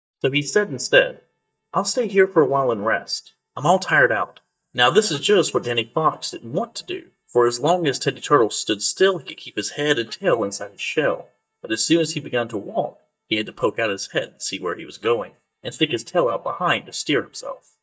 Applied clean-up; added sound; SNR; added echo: neural mask model DeepFilterNet 3.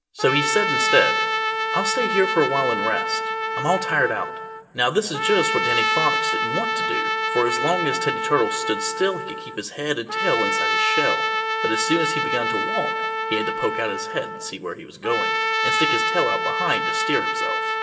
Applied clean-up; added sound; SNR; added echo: none; Trumpet; -1 dB; reverberation time 2.2 s.